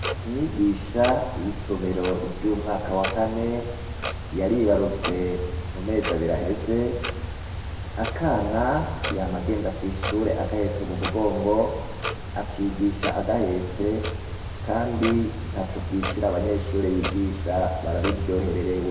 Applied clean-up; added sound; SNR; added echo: none; Clock; 5 dB; reverberation time 1.2 s.